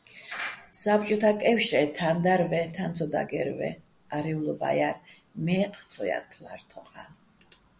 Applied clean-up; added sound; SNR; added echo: none; none; none; none.